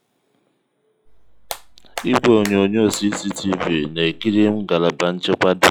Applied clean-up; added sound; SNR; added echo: classical method log-MMSE.